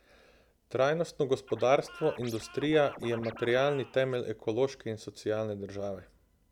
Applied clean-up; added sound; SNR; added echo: none; Scratching (performance technique); 16 dB; none.